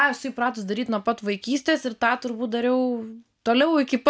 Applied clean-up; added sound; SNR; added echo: none; none; none; none.